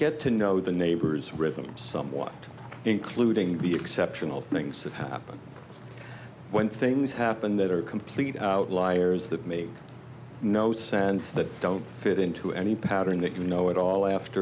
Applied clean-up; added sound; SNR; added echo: none; none; none; none.